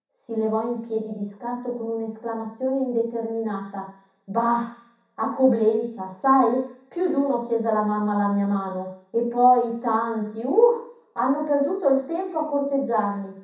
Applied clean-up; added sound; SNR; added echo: none; none; none; reverberation time 0.7 s.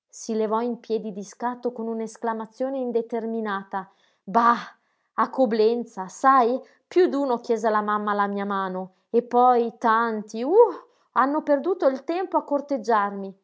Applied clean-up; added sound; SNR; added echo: none; none; none; none.